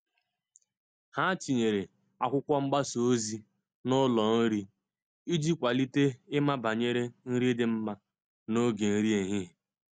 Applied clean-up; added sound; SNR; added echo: none; none; none; none.